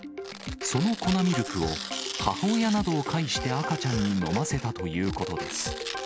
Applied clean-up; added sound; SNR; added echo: none; Tearing; 11 dB; none.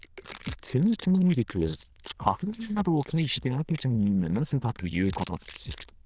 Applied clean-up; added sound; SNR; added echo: neural diffusion model UNIVERSE++.